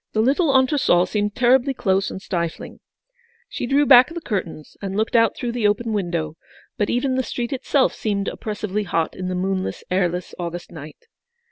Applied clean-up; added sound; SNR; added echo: none; none; none; none.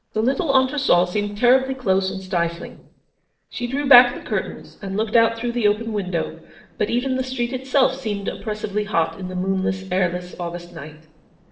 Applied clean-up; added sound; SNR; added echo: neural separator model SepFormer DNS4.